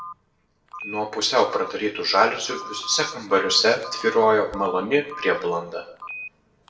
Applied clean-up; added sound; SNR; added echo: none; Telephone; 15 dB; reverberation time 0.6 s.